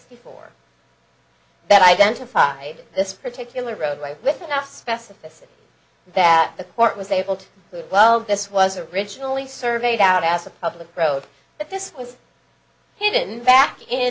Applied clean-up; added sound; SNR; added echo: none; none; none; none.